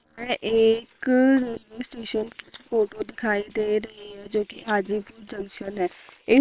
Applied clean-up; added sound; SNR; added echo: neural separator model SepFormer WHAM!.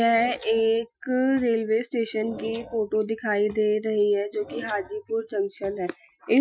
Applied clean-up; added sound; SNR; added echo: classical method Wiener filter.